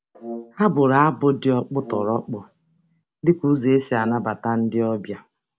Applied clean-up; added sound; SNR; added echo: none; Brass instrument; 17 dB; none.